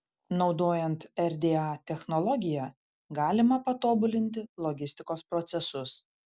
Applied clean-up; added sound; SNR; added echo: none; none; none; none.